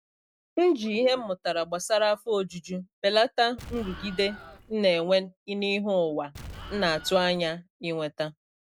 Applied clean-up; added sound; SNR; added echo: none; Explosion; 15 dB; none.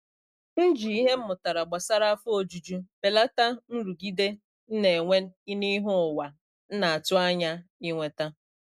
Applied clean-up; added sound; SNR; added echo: none; none; none; none.